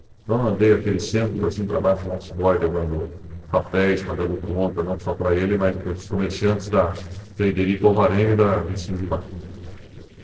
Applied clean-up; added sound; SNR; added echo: neural separator model SepFormer DNS4.